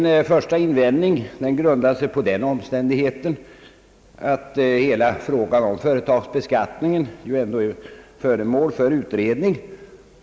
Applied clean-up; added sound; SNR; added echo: none; none; none; none.